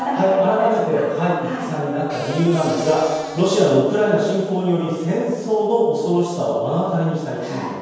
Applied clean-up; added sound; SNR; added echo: none; Cupboard open or close / Door; 16 dB; reverberation time 1.2 s.